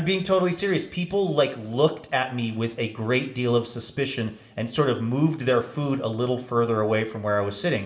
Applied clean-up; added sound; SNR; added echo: none; none; none; reverberation time 1.7 s.